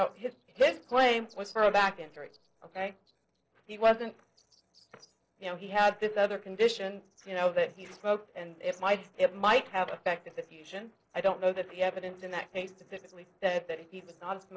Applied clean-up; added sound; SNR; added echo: neural separator model SepFormer DNS4.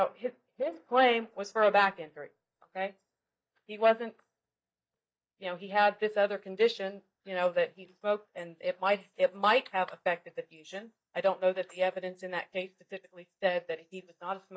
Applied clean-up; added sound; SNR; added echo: neural mask model DeepFilterNet 3.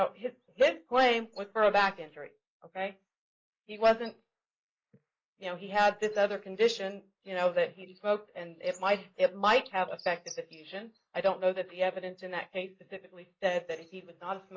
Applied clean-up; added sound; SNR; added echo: neural mask model Resemble Enhance denoiser.